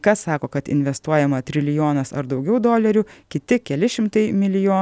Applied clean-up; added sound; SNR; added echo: none; none; none; none.